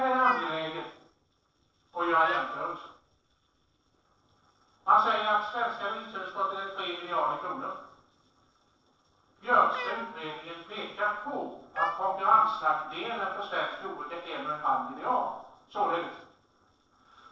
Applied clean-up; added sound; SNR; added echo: neural separator model SepFormer DNS4.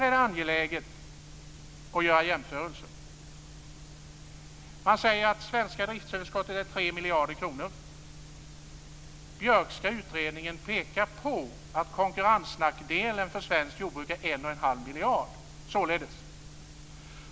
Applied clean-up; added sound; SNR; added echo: none; none; none; none.